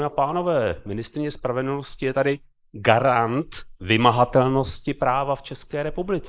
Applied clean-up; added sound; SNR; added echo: neural mask model Resemble Enhance denoiser.